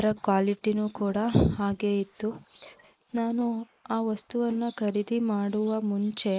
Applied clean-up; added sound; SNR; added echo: neural mask model Resemble Enhance denoiser.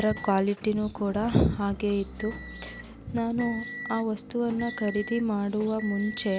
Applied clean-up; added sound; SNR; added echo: none; Motor vehicle (road) / Engine; 13 dB; none.